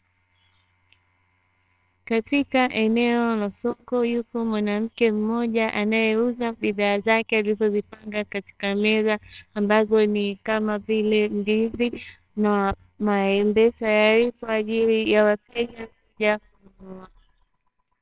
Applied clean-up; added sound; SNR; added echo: neural separator model SepFormer WHAMR!.